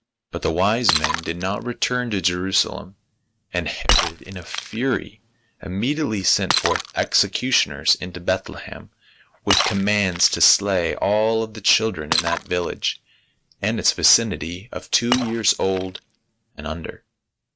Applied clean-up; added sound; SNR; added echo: neural mask model RNNoise.